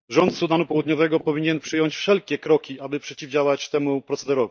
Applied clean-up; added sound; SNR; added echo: neural mask model DeepFilterNet 3.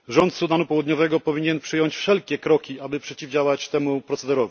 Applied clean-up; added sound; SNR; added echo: none; none; none; none.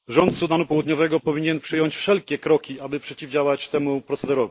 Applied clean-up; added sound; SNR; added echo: neural mask model Resemble Enhance denoiser.